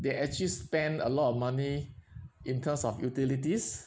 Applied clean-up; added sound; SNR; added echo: none; none; none; none.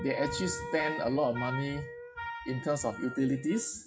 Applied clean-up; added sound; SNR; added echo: classical method WPE with log-MMSE.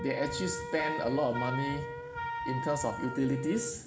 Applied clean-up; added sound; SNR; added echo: none; Wind instrument, woodwind instrument; 5 dB; reverberation time 1.5 s.